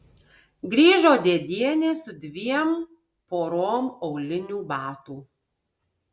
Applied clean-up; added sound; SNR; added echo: none; none; none; none.